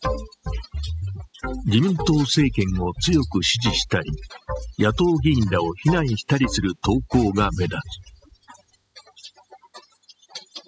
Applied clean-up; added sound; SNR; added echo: classical method spectral subtraction.